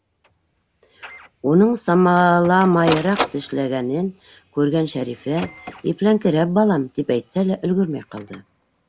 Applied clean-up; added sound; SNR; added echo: none; Printer; 15 dB; none.